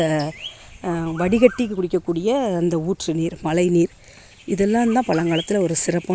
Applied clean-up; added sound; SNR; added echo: none; none; none; none.